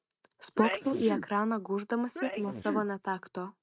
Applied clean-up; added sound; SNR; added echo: neural mask model RNNoise.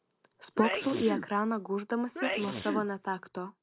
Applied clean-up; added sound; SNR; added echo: none; Sneeze; 6 dB; none.